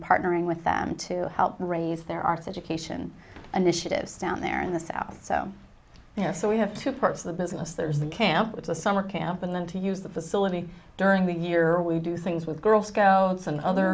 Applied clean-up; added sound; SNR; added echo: none; none; none; none.